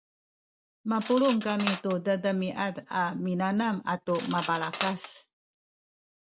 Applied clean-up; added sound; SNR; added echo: none; Cutlery, silverware; 13 dB; none.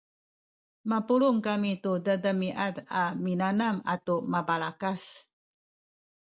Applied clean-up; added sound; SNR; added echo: none; none; none; none.